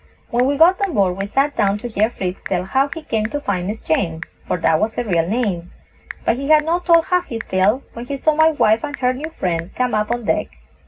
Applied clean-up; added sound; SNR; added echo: none; Telephone / Typing; 18 dB; reverberation time 0.4 s.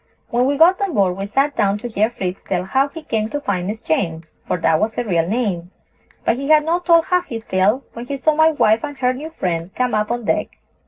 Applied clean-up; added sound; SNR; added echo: neural separator model SepFormer DNS4.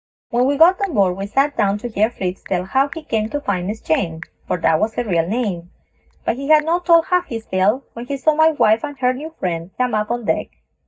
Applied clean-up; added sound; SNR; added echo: neural mask model DeepFilterNet 3.